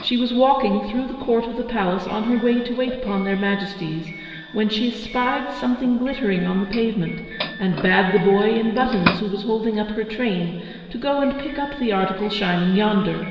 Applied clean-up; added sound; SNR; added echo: none; Doorbell; 14 dB; reverberation time 2.1 s.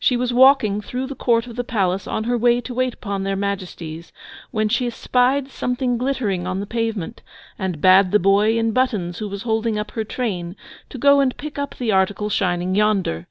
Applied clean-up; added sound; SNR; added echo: none; none; none; none.